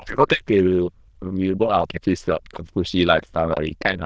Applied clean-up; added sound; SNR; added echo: neural diffusion model UNIVERSE++.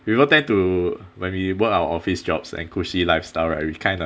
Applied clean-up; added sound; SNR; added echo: none; none; none; none.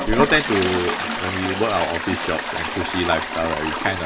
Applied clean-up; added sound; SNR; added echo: none; Toilet flush; 2 dB; none.